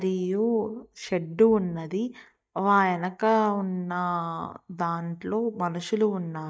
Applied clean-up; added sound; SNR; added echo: neural mask model DeepFilterNet 3.